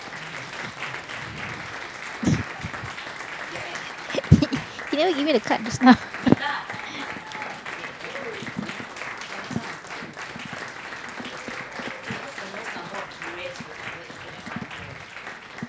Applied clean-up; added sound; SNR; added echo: none; Applause; 8 dB; none.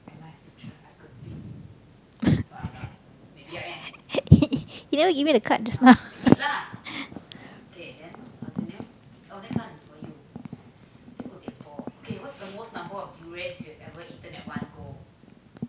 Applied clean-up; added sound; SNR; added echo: none; none; none; none.